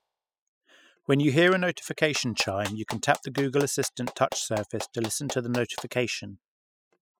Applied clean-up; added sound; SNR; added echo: classical method spectral subtraction.